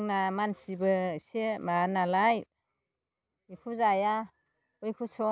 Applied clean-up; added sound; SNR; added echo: none; none; none; none.